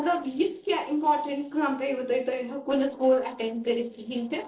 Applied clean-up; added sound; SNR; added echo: neural separator model SepFormer DNS4.